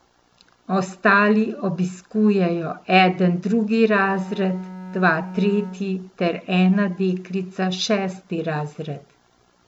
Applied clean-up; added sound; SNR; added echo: none; Bowed string instrument; 13 dB; none.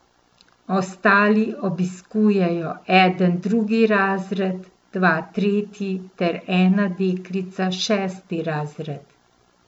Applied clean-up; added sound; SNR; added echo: none; none; none; none.